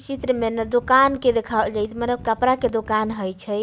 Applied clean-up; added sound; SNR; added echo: none; Mechanisms; 19 dB; none.